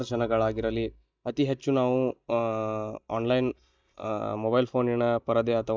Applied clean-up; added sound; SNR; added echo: neural mask model DeepFilterNet 3.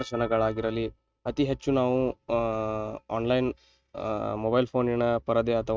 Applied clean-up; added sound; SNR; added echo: neural mask model RNNoise.